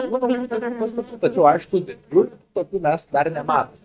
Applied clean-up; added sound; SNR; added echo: neural mask model DeepFilterNet 3.